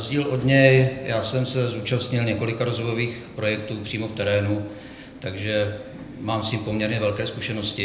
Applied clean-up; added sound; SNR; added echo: none; Subway, metro, underground; 20 dB; reverberation time 0.7 s.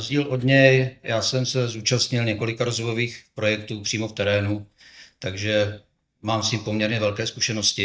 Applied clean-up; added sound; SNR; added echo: neural mask model DeepFilterNet 3.